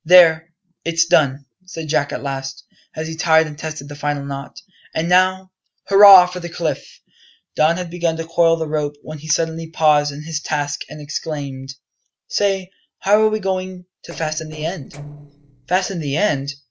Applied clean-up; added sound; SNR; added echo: neural separator model SepFormer DNS4.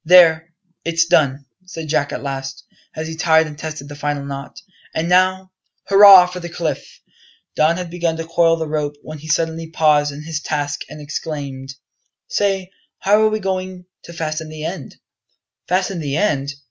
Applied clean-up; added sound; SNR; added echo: none; none; none; none.